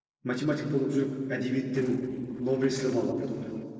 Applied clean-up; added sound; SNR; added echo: neural separator model SepFormer DNS4.